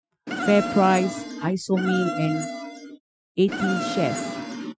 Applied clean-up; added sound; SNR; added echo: classical method Wiener filter.